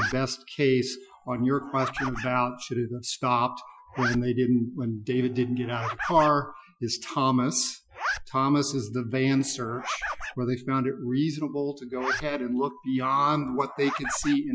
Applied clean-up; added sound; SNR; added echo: classical method Wiener filter.